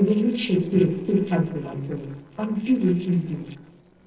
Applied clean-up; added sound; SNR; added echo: neural separator model SepFormer DNS4.